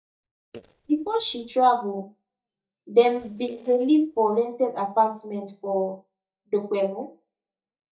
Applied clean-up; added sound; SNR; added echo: neural mask model DeepFilterNet 3.